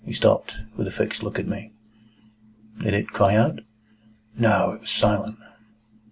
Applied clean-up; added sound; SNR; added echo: none; none; none; none.